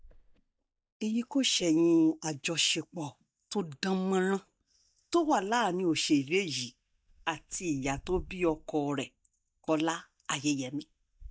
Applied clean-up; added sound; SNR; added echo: neural mask model DeepFilterNet 3.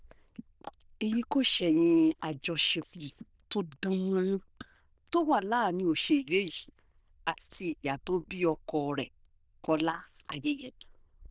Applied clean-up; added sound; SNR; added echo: neural diffusion model UNIVERSE++.